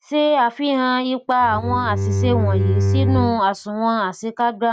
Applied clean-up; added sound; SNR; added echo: neural mask model RNNoise.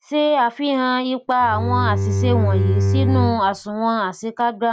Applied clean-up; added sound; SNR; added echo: none; Bowed string instrument; -1 dB; none.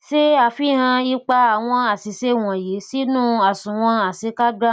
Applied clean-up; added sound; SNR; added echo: none; none; none; none.